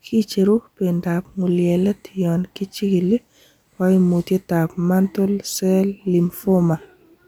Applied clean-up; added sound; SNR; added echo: none; none; none; none.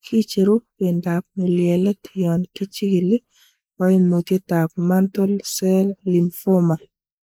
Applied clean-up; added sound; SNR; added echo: neural mask model Resemble Enhance denoiser.